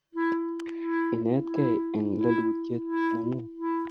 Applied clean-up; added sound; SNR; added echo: neural mask model RNNoise.